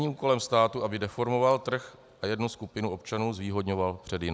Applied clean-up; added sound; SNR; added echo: none; none; none; none.